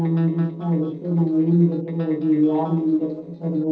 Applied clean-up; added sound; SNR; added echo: neural separator model SepFormer DNS4.